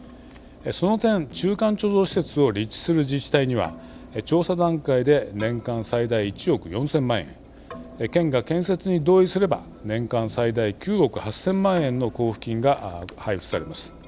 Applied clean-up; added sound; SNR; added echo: none; Keyboard (musical) + Engine; 20 dB; none.